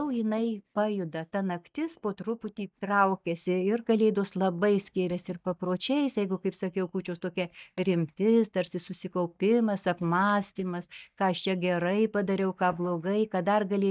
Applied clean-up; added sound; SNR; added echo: neural mask model DeepFilterNet 3.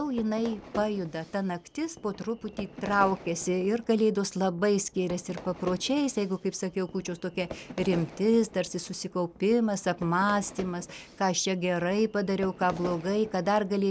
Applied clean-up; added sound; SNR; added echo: none; Fire / Fireworks; 16 dB; none.